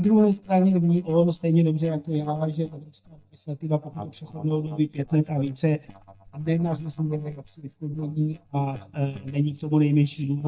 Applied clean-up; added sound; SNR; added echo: neural mask model DeepFilterNet 3.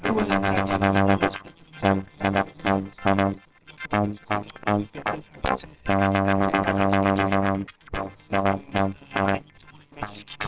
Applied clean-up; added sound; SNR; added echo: neural separator model SepFormer WHAMR!.